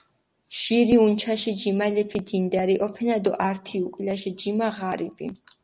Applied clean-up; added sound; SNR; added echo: none; none; none; none.